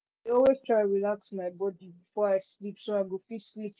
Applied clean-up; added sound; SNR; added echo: none; none; none; none.